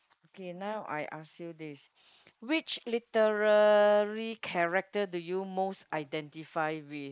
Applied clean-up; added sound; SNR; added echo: neural mask model Resemble Enhance denoiser.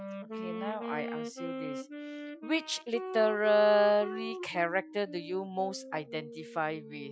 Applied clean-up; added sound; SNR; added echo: classical method Wiener filter.